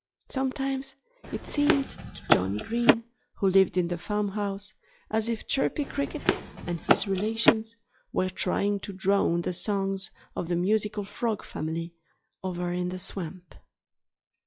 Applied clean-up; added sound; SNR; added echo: classical method log-MMSE.